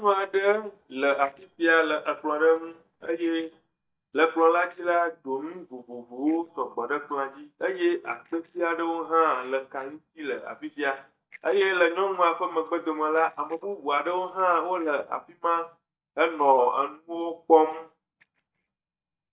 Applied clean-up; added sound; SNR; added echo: neural mask model DeepFilterNet 3.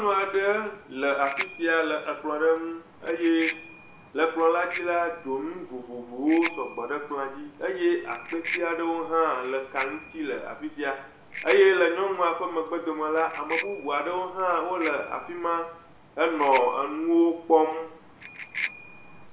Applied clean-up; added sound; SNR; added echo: none; Bicycle bell; 13 dB; reverberation time 0.6 s.